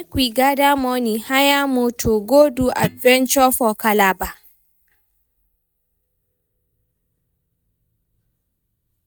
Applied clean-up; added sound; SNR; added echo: neural mask model DeepFilterNet 3.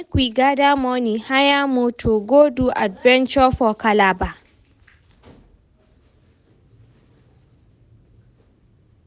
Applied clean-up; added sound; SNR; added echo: none; none; none; none.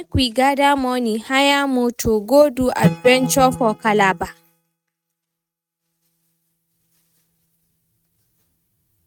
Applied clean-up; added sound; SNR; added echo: neural mask model RNNoise.